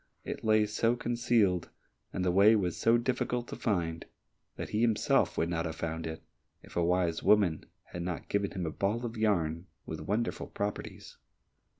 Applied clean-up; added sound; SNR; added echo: none; none; none; none.